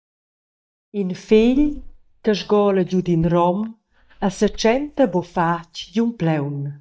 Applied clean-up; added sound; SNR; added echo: neural mask model DeepFilterNet 3.